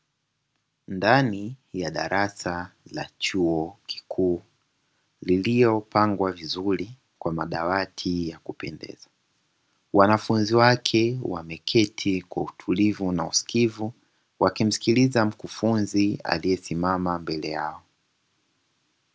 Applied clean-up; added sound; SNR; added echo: none; none; none; none.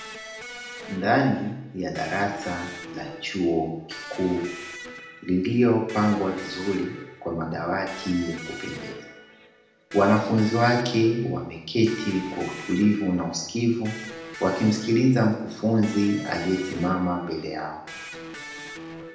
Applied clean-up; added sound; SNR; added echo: none; Electric guitar; 15 dB; reverberation time 0.8 s.